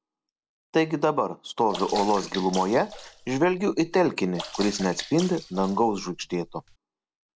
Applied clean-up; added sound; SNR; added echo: none; Sink (filling or washing) / Water / Splash, splatter; 14 dB; none.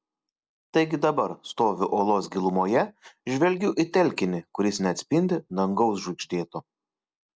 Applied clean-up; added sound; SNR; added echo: none; none; none; none.